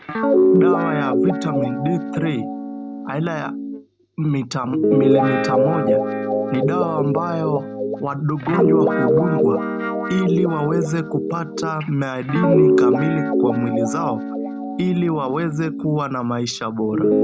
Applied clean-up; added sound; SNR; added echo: none; Guitar; -3 dB; none.